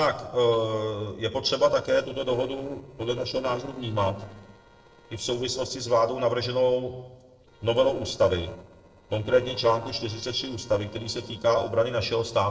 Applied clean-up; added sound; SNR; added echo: neural separator model SepFormer DNS4.